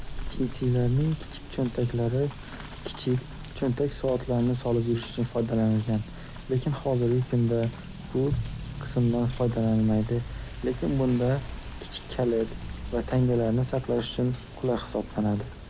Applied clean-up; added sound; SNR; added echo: none; Motor vehicle (road) / Rain; 10 dB; none.